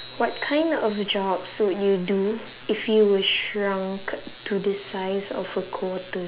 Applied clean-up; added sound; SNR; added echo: none; none; none; none.